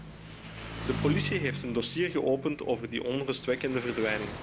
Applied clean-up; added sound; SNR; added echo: none; Engine; 7 dB; none.